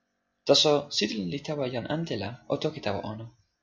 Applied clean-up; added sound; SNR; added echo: none; none; none; none.